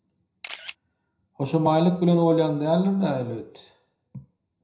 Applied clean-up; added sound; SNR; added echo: none; Camera; 13 dB; reverberation time 0.5 s.